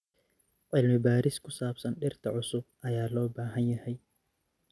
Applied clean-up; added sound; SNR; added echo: none; none; none; none.